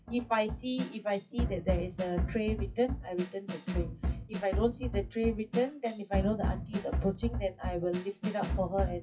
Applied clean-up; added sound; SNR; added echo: classical method WPE with log-MMSE.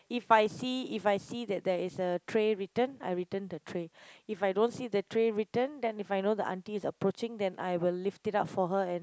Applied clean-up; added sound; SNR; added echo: none; none; none; none.